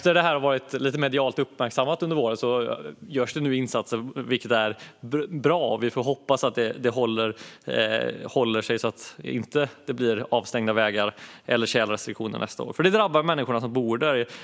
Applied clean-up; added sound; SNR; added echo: none; none; none; none.